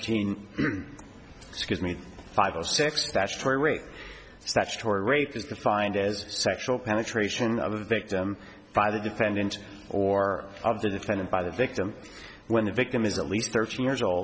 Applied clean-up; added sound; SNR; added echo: none; none; none; none.